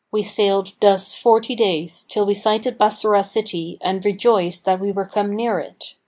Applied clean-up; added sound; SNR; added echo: none; none; none; none.